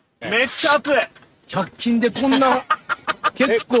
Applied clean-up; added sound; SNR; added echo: neural mask model RNNoise.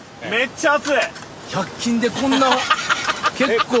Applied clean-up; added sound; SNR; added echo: none; none; none; none.